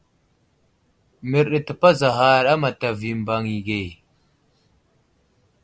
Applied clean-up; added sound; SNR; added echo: none; none; none; none.